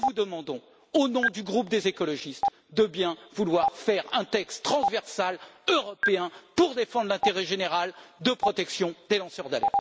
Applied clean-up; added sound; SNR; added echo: none; Stream; 6 dB; none.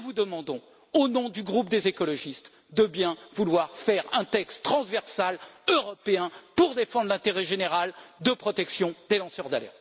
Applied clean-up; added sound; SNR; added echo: none; none; none; none.